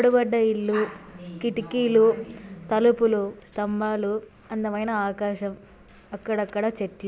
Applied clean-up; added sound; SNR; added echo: none; none; none; none.